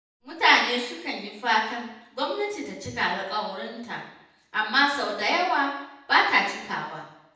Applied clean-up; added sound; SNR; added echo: none; none; none; reverberation time 0.8 s.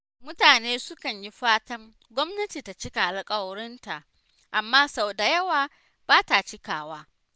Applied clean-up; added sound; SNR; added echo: none; none; none; none.